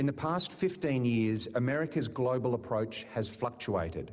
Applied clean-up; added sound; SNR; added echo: none; none; none; none.